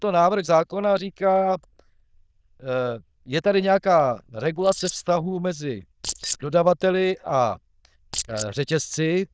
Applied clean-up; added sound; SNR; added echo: neural diffusion model UNIVERSE++.